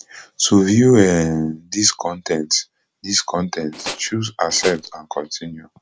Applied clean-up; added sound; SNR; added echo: none; Tools; 12 dB; none.